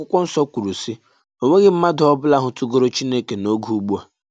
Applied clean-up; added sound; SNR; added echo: none; none; none; none.